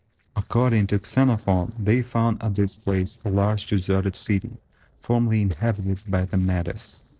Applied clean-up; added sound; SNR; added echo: neural separator model SepFormer DNS4.